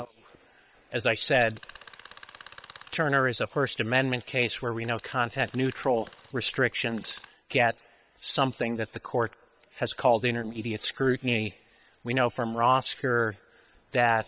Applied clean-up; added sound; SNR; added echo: neural separator model SepFormer WHAM!.